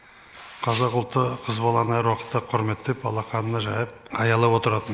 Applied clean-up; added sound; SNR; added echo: none; Rattle (instrument); -1 dB; none.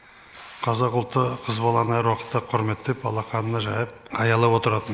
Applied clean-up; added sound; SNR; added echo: none; none; none; none.